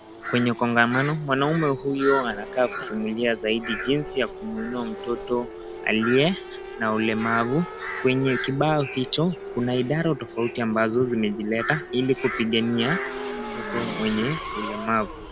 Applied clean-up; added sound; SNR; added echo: none; Race car, auto racing / Accelerating, revving, vroom; 11 dB; none.